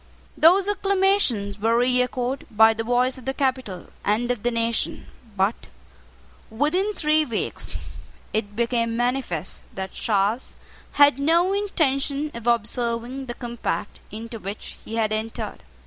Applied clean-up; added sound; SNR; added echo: none; none; none; none.